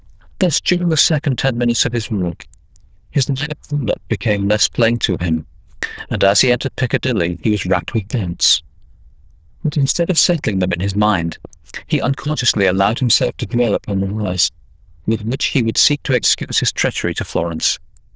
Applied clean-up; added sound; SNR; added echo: neural diffusion model UNIVERSE++.